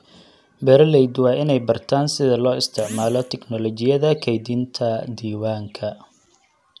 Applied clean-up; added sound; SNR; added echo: none; none; none; none.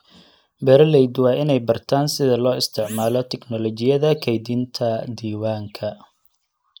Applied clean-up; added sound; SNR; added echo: neural mask model Resemble Enhance denoiser.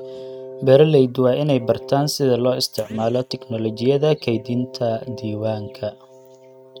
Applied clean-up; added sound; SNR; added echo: neural mask model RNNoise.